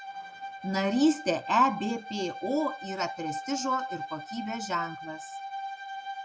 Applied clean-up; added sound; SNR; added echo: none; Bowed string instrument; 8 dB; none.